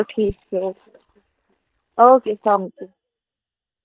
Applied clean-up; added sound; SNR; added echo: neural mask model DeepFilterNet 3.